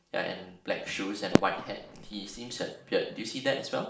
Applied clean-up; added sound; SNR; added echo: none; Fireworks; -2 dB; reverberation time 0.5 s.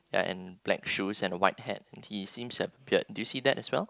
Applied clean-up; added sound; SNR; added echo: none; none; none; none.